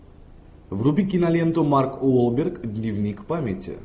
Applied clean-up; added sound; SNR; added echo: none; none; none; none.